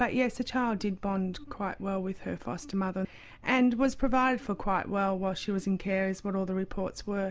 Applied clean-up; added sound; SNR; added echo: none; none; none; none.